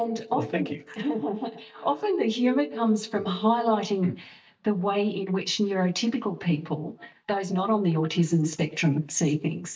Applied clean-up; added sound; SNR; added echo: neural mask model DeepFilterNet 3.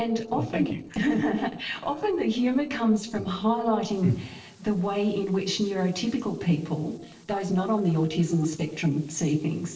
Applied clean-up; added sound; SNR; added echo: neural separator model SepFormer DNS4.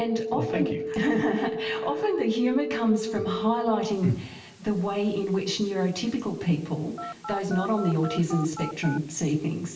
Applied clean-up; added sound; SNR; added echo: none; Telephone; 9 dB; reverberation time 0.8 s.